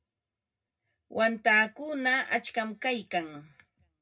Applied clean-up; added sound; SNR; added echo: none; none; none; reverberation time 0.2 s.